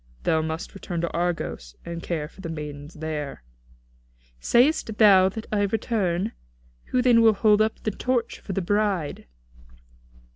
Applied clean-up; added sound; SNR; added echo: none; none; none; none.